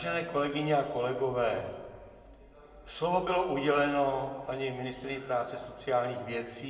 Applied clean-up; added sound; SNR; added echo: none; none; none; reverberation time 1.3 s.